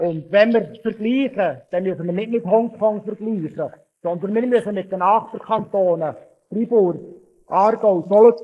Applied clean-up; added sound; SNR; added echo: neural mask model Resemble Enhance denoiser.